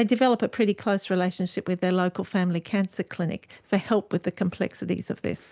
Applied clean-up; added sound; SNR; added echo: none; none; none; none.